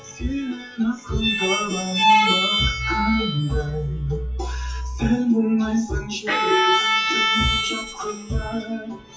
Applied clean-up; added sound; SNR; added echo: classical method WPE with log-MMSE.